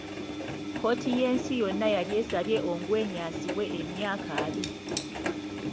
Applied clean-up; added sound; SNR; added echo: none; Engine; 4 dB; none.